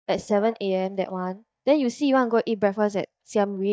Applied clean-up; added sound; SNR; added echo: neural mask model DeepFilterNet 3.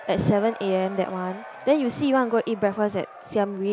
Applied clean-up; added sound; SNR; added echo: none; Crowd / Cheering; 17 dB; none.